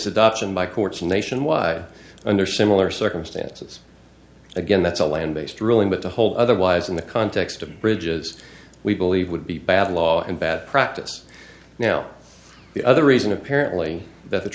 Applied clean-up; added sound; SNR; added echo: none; none; none; none.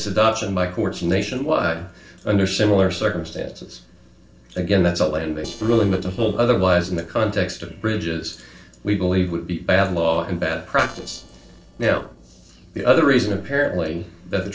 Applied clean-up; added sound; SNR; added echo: neural separator model SepFormer DNS4.